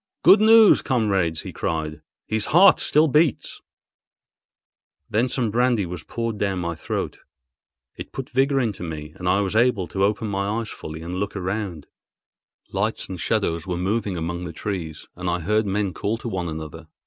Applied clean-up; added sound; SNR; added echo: none; none; none; none.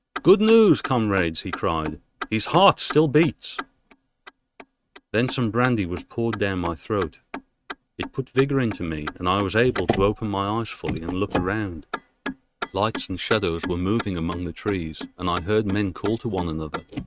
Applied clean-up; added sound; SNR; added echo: neural mask model RNNoise.